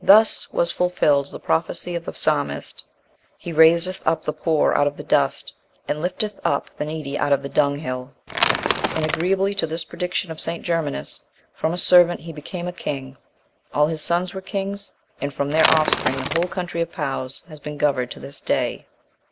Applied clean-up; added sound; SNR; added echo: none; Crackle / Crushing / Wood; 1 dB; none.